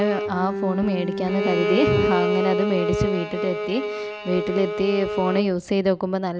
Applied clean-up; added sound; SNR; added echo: none; Bowed string instrument + Bowed string instrument; 2 dB; none.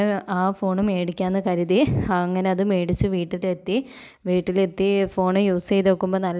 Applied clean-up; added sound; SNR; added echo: none; none; none; none.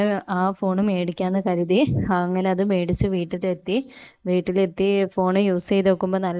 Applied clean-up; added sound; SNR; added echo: neural mask model Resemble Enhance denoiser.